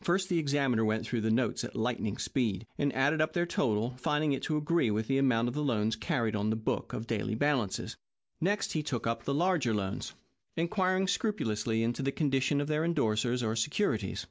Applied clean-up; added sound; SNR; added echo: none; none; none; none.